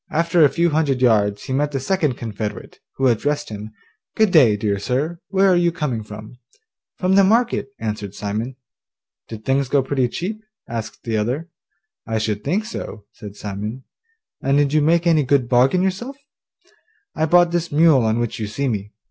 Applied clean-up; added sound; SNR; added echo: none; none; none; none.